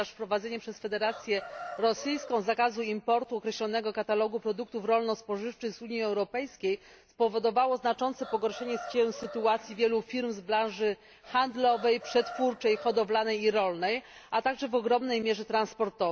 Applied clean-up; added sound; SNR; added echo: none; Chicken, rooster; 15 dB; none.